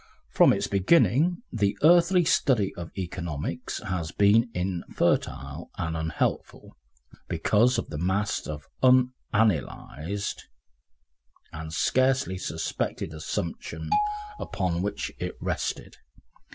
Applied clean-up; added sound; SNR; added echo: none; Marimba, xylophone; 6 dB; none.